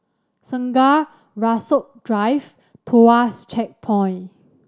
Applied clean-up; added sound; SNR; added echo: none; none; none; none.